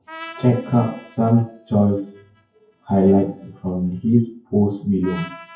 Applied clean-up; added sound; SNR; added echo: classical method WPE with log-MMSE.